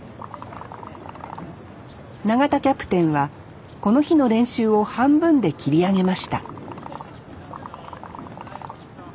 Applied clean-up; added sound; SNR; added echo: none; Liquid; 17 dB; none.